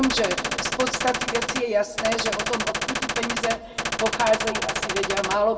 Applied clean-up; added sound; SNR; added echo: none; Gunshot, gunfire; 1 dB; reverberation time 1.7 s.